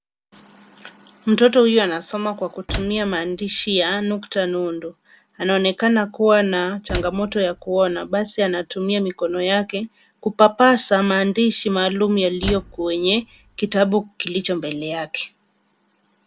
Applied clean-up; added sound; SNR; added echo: none; Slam; 12 dB; none.